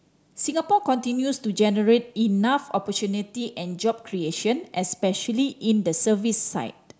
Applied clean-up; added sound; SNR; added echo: none; none; none; none.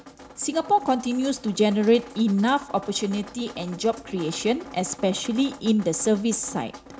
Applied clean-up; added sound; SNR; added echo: none; Drip; 18 dB; none.